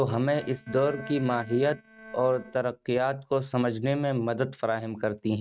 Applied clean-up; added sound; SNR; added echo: neural mask model RNNoise.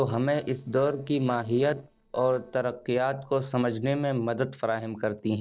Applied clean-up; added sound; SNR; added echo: neural separator model SepFormer DNS4.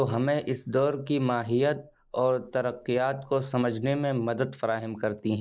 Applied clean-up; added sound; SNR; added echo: neural mask model Resemble Enhance denoiser.